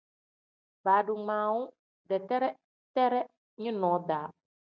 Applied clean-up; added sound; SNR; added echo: none; none; none; none.